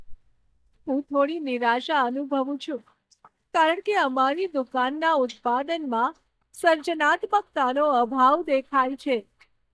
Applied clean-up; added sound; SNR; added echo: neural mask model DeepFilterNet 3.